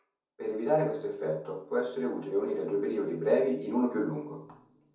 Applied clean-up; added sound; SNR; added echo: none; none; none; reverberation time 0.6 s.